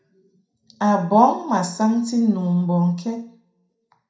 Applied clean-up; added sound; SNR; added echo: none; none; none; reverberation time 0.4 s.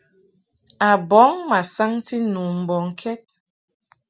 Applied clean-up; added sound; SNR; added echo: none; none; none; none.